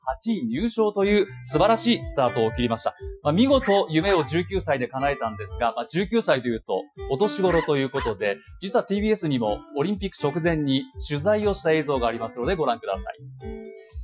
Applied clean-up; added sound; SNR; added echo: classical method Wiener filter.